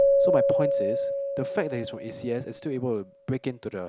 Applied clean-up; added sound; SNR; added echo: none; Keyboard (musical); -5 dB; none.